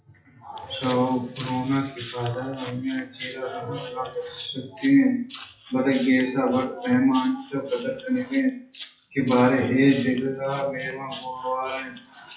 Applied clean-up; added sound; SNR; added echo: classical method WPE with log-MMSE.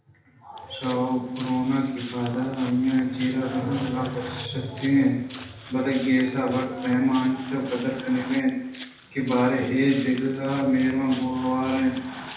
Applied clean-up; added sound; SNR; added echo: none; Walk, footsteps; 18 dB; reverberation time 0.8 s.